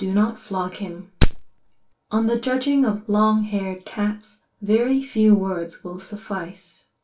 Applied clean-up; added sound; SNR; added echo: none; Wood; -4 dB; reverberation time 0.3 s.